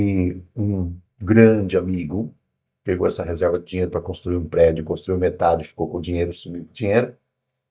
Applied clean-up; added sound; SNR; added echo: neural mask model DeepFilterNet 3.